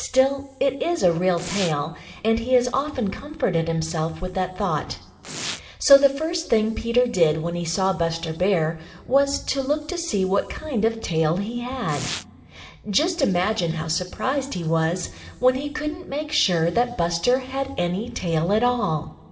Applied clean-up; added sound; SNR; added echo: none; Domestic sounds, home sounds; 16 dB; reverberation time 2.6 s.